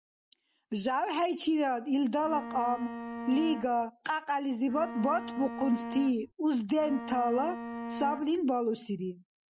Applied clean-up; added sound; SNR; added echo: none; Bowed string instrument; 9 dB; none.